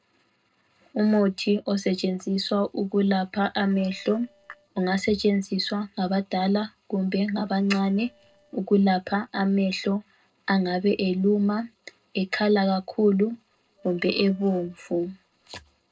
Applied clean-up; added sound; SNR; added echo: neural separator model SepFormer DNS4.